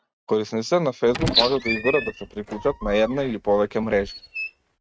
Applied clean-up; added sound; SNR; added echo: neural mask model RNNoise.